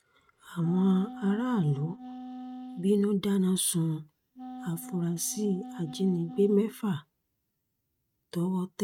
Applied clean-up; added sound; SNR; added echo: neural mask model RNNoise.